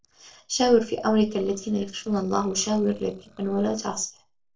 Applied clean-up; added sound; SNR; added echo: neural separator model SepFormer DNS4.